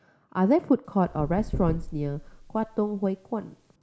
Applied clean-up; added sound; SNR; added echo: none; Knock / Wood; 10 dB; none.